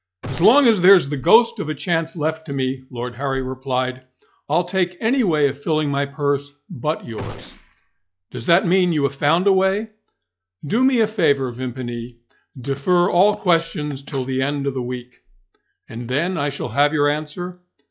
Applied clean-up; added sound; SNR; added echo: classical method log-MMSE.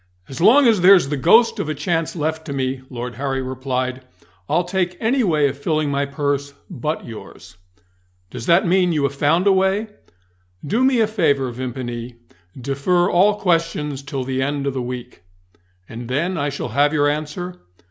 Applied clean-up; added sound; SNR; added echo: none; none; none; none.